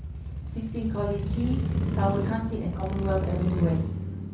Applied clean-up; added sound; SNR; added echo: none; Motorcycle; -2 dB; reverberation time 0.6 s.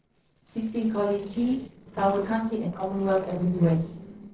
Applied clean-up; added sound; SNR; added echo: neural separator model SepFormer DNS4.